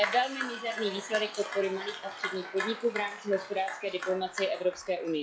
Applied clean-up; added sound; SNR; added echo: classical method log-MMSE.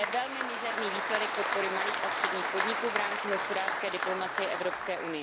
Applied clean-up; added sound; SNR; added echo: none; Applause; -2 dB; none.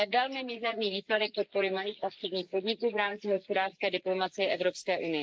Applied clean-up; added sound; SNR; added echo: neural mask model Resemble Enhance denoiser.